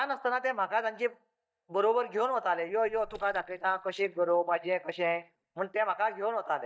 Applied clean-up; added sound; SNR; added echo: neural mask model DeepFilterNet 3.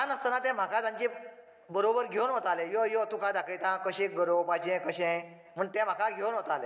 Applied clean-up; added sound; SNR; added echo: none; none; none; none.